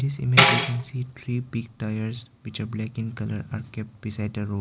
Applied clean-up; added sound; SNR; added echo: none; Tambourine; -4 dB; none.